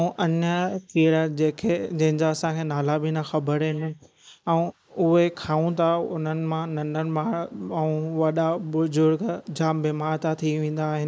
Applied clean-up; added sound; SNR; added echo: neural mask model Resemble Enhance denoiser.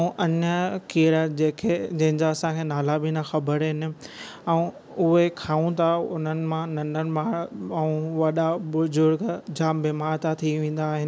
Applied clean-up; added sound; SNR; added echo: none; none; none; none.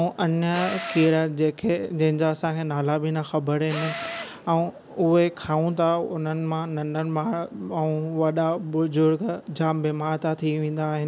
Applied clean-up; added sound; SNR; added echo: none; Tools; 10 dB; none.